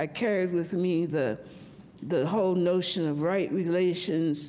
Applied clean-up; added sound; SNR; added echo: none; none; none; none.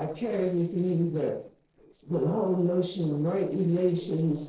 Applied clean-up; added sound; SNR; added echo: neural separator model SepFormer DNS4.